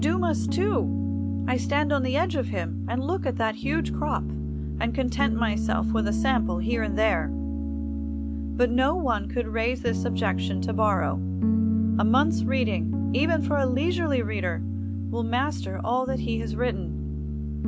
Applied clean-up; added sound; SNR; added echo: none; Piano; -1 dB; none.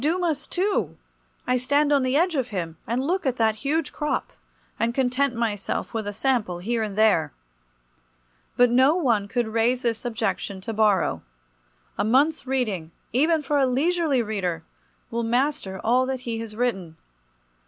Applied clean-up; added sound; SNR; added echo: none; none; none; none.